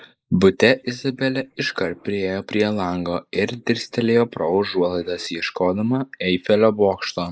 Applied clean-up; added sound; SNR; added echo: neural mask model Resemble Enhance denoiser.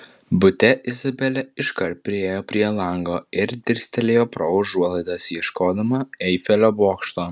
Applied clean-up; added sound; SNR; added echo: none; none; none; none.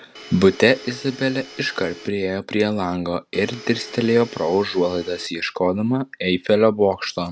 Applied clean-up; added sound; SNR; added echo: none; Domestic sounds, home sounds; 18 dB; none.